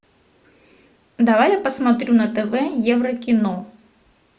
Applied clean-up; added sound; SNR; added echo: none; none; none; none.